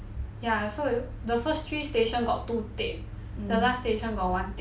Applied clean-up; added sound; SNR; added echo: none; none; none; none.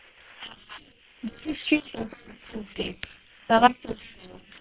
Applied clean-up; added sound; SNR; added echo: neural separator model SepFormer WHAM!.